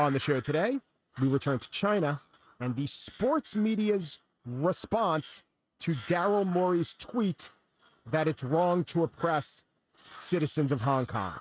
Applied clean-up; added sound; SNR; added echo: neural mask model RNNoise.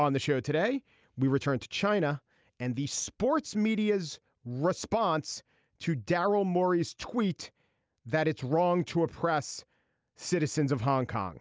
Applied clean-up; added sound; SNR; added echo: none; none; none; none.